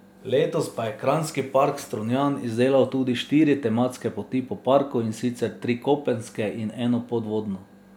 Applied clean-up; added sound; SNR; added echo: none; none; none; none.